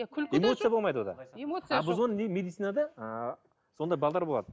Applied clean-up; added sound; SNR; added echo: none; none; none; none.